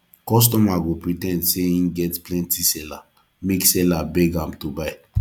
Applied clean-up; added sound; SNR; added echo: none; none; none; none.